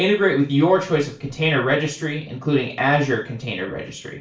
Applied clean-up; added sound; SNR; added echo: none; none; none; reverberation time 0.4 s.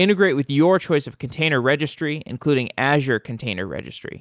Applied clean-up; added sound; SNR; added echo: none; none; none; none.